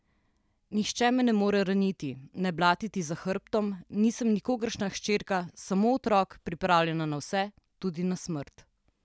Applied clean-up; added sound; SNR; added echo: none; none; none; none.